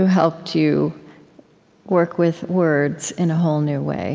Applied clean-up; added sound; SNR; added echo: none; none; none; none.